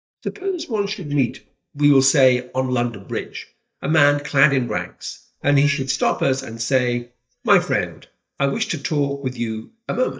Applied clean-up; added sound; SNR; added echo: neural mask model DeepFilterNet 3.